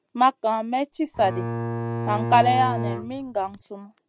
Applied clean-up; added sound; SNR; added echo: none; Bowed string instrument; 5 dB; none.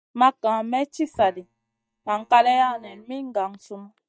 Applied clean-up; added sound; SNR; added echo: neural mask model DeepFilterNet 3.